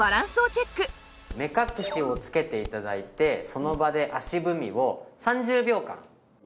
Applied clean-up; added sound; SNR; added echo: none; Walk, footsteps; 17 dB; none.